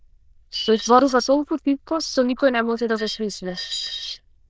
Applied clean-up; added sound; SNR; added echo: neural diffusion model UNIVERSE++.